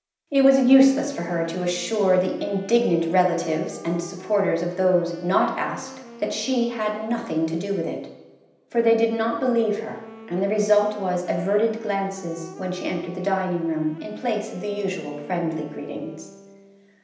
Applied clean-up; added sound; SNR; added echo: none; Wind instrument, woodwind instrument; 19 dB; reverberation time 0.9 s.